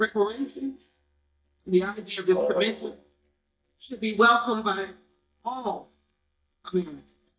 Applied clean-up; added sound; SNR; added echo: neural mask model DeepFilterNet 3.